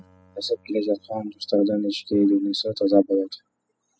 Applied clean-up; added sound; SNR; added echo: classical method spectral subtraction.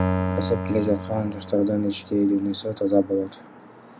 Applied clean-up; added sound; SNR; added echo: none; Keyboard (musical); 6 dB; none.